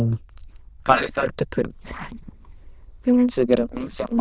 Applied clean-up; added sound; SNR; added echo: neural diffusion model UNIVERSE++.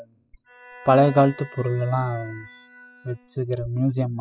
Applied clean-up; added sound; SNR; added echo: classical method spectral subtraction.